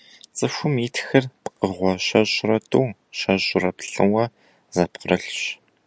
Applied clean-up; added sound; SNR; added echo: none; none; none; none.